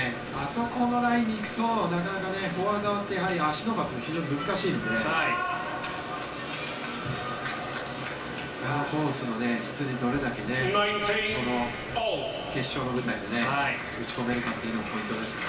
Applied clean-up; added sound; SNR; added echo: none; Thunder / Rain; 20 dB; reverberation time 0.4 s.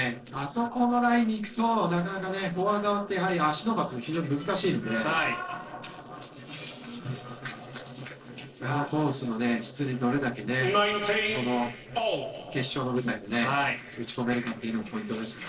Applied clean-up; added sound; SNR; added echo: neural separator model SepFormer DNS4.